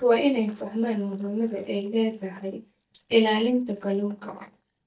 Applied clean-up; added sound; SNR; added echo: neural mask model DeepFilterNet 3.